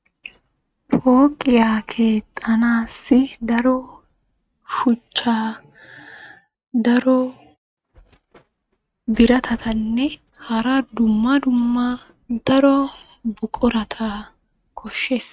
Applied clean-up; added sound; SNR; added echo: neural mask model RNNoise.